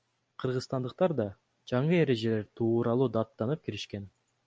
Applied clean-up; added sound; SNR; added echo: none; none; none; none.